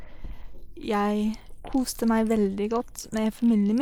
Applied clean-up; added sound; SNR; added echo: neural mask model Resemble Enhance denoiser.